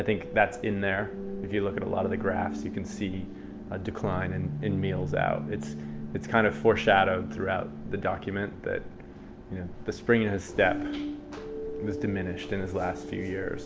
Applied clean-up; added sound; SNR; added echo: none; none; none; none.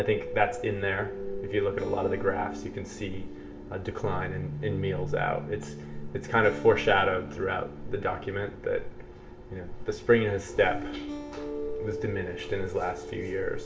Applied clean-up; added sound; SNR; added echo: none; Acoustic guitar; 19 dB; reverberation time 0.4 s.